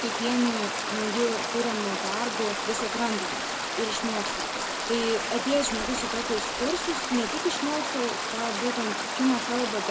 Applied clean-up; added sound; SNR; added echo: none; Stream; 1 dB; reverberation time 1.6 s.